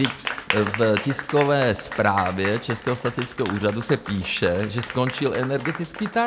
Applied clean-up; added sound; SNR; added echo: none; Applause; 9 dB; none.